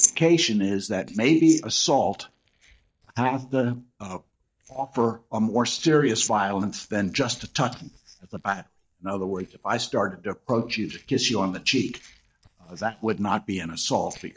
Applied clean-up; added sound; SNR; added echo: neural mask model DeepFilterNet 3.